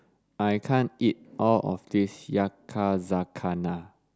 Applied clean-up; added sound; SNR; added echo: none; none; none; none.